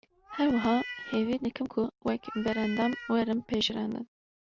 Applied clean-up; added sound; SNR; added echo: none; Meow; 13 dB; none.